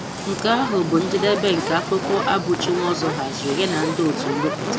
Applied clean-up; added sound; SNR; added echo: none; Fire; 4 dB; none.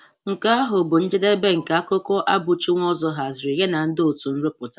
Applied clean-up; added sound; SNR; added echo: none; none; none; none.